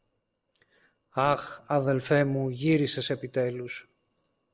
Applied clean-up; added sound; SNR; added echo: neural separator model SepFormer DNS4.